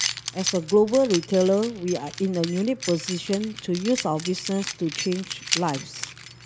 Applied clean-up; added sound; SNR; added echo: none; Keys jangling; 9 dB; none.